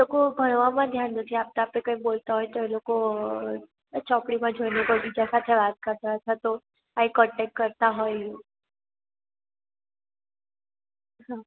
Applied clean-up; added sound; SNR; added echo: none; none; none; none.